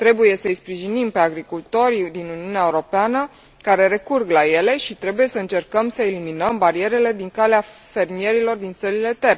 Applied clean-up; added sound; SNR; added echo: none; none; none; none.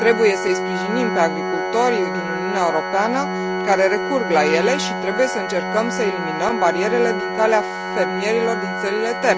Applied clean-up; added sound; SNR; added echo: none; Organ; 3 dB; none.